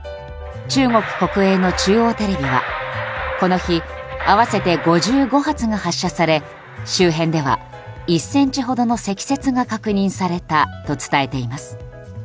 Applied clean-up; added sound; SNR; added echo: none; none; none; none.